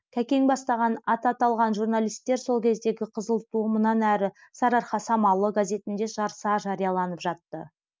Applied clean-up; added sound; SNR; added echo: none; none; none; none.